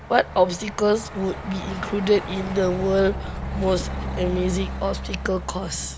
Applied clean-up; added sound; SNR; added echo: none; Truck; 7 dB; none.